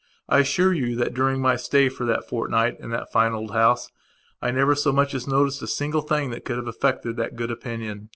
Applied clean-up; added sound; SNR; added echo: none; none; none; none.